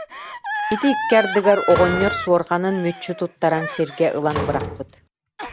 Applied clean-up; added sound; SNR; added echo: none; Gasp + Slam; 7 dB; none.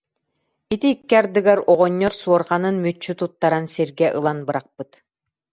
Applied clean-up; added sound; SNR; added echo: none; none; none; none.